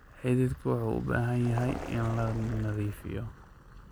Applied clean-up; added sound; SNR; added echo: none; Vehicle; 12 dB; none.